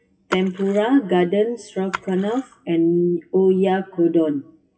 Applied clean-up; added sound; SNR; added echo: classical method WPE with log-MMSE.